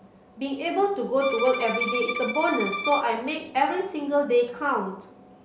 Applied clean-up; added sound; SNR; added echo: none; Bowed string instrument; 6 dB; none.